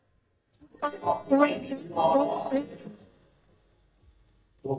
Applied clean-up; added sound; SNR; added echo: neural mask model DeepFilterNet 3.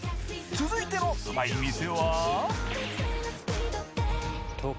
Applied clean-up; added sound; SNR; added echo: none; none; none; none.